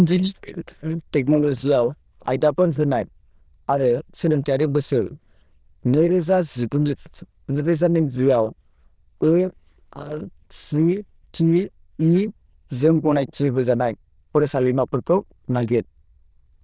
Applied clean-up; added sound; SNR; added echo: neural diffusion model UNIVERSE++.